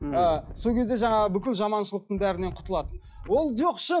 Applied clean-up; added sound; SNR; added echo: classical method log-MMSE.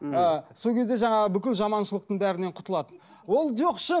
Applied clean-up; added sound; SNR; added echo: none; none; none; none.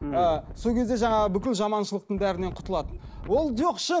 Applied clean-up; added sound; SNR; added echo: none; Wind; 12 dB; none.